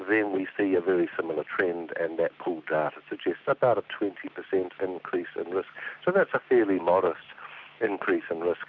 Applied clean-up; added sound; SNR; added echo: none; none; none; none.